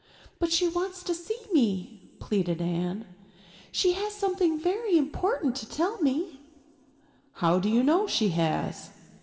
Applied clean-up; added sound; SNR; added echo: none; none; none; reverberation time 2.5 s.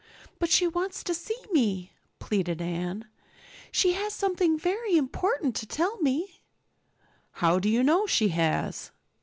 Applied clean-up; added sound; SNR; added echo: none; none; none; none.